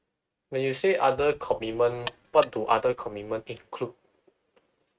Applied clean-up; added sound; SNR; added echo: neural mask model RNNoise.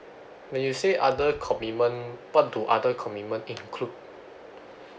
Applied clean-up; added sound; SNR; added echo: none; none; none; none.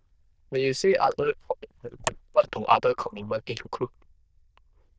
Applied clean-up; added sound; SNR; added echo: neural diffusion model UNIVERSE++.